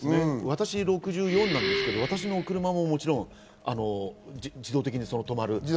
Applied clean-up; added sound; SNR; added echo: none; Breathing; 5 dB; none.